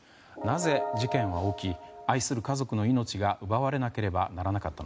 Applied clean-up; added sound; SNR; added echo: none; none; none; none.